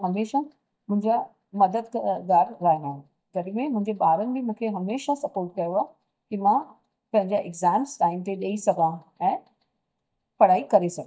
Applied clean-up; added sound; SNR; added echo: neural mask model DeepFilterNet 3.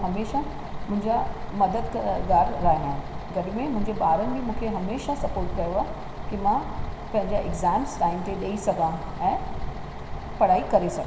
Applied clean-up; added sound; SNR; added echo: none; Bus; 15 dB; reverberation time 2.0 s.